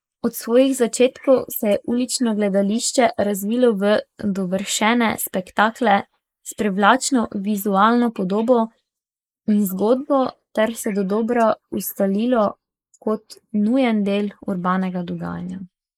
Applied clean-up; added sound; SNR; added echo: neural mask model Resemble Enhance denoiser.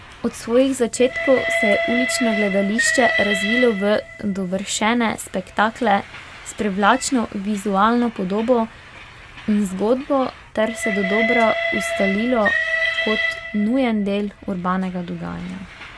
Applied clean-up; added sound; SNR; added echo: none; Train; 6 dB; none.